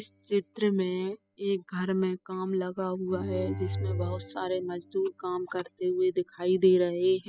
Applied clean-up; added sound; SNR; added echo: classical method spectral subtraction.